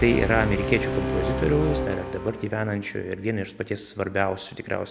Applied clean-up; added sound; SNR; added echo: none; Brass instrument; 4 dB; none.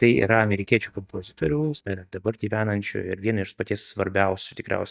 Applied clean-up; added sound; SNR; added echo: neural mask model DeepFilterNet 3.